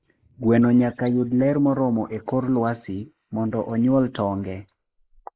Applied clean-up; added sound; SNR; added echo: neural mask model Resemble Enhance denoiser.